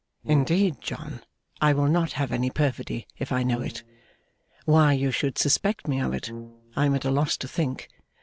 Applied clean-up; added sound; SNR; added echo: none; Brass instrument; 15 dB; none.